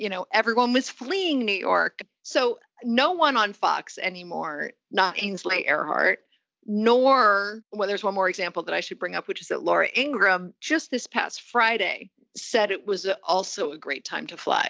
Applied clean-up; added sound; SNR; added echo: none; none; none; none.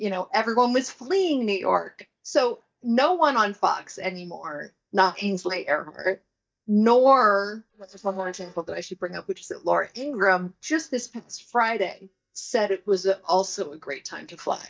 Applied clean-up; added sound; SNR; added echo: neural mask model DeepFilterNet 3.